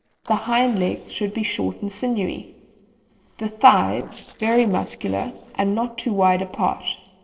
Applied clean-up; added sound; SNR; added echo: neural separator model SepFormer DNS4.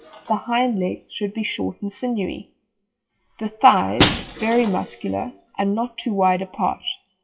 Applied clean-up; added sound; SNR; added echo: classical method WPE with log-MMSE.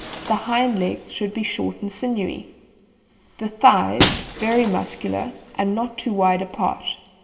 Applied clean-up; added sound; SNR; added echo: none; Shatter; 9 dB; reverberation time 1.3 s.